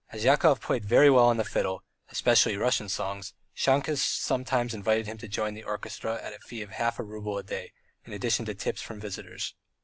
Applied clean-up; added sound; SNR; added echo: none; none; none; none.